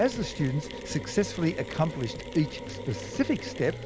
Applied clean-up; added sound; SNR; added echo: none; Mechanisms; 11 dB; none.